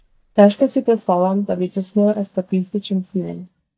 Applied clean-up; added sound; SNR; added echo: neural mask model DeepFilterNet 3.